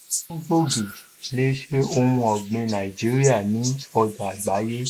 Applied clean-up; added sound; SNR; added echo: neural mask model Resemble Enhance denoiser.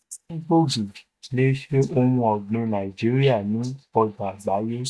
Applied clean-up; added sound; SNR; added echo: neural mask model DeepFilterNet 3.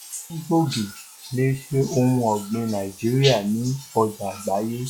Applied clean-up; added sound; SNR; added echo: classical method log-MMSE.